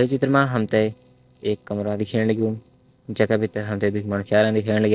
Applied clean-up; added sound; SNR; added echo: neural separator model SepFormer DNS4.